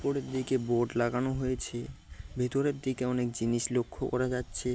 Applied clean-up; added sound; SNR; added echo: none; none; none; none.